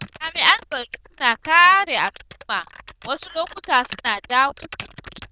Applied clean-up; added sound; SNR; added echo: neural diffusion model UNIVERSE++.